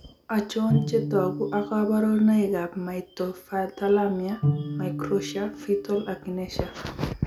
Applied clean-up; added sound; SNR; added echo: none; Bowed string instrument; 6 dB; none.